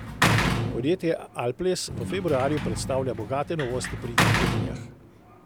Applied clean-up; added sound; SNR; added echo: none; Sliding door / Slam; -1 dB; none.